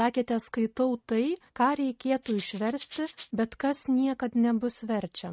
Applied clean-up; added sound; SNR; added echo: neural mask model RNNoise.